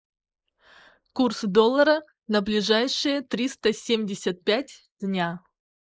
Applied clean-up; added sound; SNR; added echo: neural mask model Resemble Enhance denoiser.